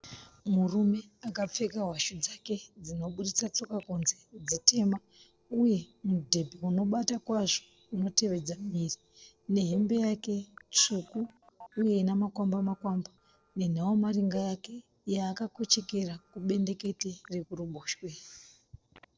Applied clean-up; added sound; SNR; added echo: neural separator model SepFormer DNS4.